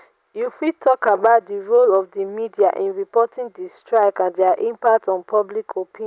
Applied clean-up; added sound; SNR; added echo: none; none; none; none.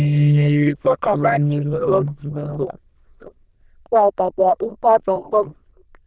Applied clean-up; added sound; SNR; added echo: neural diffusion model UNIVERSE++.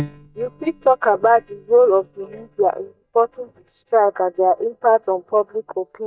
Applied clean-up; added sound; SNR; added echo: neural mask model DeepFilterNet 3.